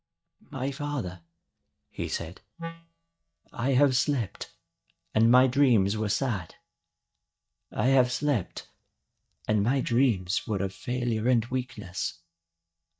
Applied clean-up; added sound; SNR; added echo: neural mask model DeepFilterNet 3.